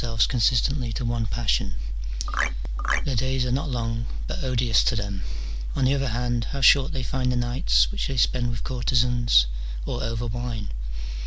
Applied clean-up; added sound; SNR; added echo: none; Marimba, xylophone; 5 dB; none.